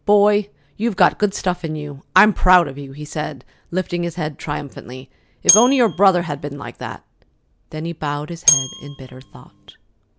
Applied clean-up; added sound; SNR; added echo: none; Bell; 2 dB; none.